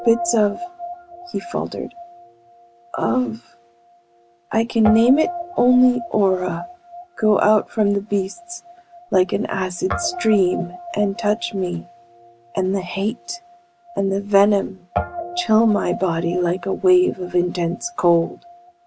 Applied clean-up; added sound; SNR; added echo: none; Guitar; 13 dB; none.